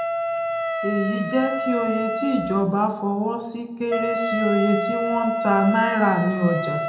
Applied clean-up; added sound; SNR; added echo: none; Wind instrument, woodwind instrument; 3 dB; reverberation time 0.7 s.